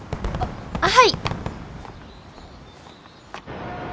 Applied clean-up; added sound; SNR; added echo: none; Fireworks; 8 dB; none.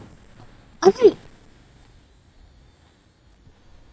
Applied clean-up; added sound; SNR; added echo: neural mask model DeepFilterNet 3.